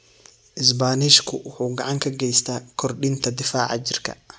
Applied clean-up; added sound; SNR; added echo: none; none; none; none.